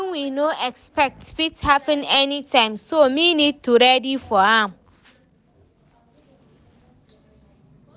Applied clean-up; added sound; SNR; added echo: none; none; none; none.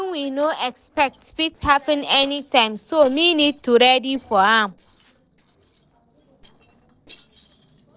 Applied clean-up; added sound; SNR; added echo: neural separator model SepFormer DNS4.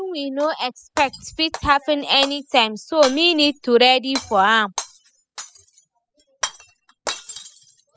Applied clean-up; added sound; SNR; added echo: classical method spectral subtraction.